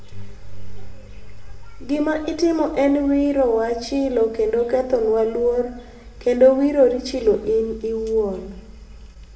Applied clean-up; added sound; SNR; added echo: none; none; none; reverberation time 0.9 s.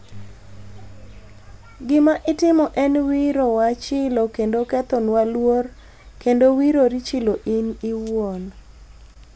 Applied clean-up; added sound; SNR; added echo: none; none; none; none.